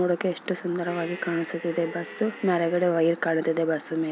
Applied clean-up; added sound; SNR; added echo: none; Cheering; 16 dB; none.